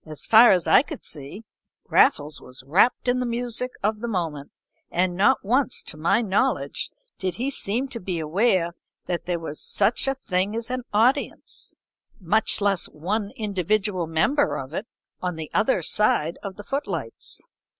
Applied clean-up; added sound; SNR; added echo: none; none; none; none.